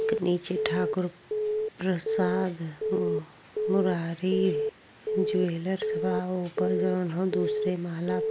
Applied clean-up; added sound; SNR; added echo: none; Alarm / Keyboard (musical); 1 dB; none.